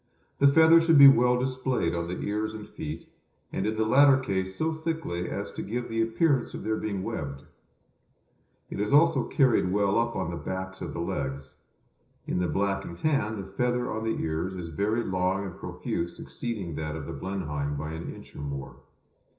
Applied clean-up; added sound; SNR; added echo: none; none; none; reverberation time 0.5 s.